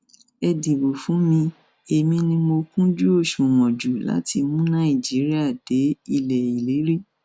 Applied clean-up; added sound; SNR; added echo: none; none; none; none.